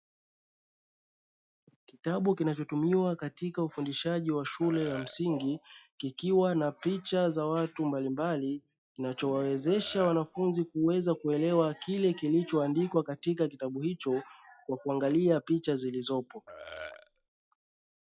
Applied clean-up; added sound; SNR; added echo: classical method log-MMSE.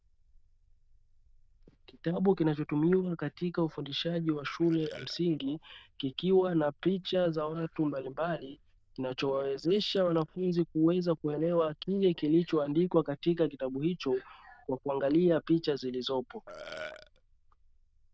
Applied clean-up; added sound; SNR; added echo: neural diffusion model UNIVERSE++.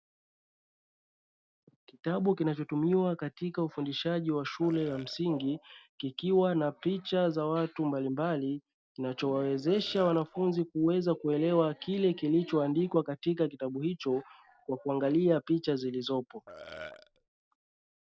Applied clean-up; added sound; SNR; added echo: neural separator model SepFormer DNS4.